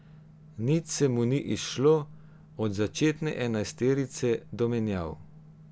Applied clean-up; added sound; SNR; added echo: none; none; none; none.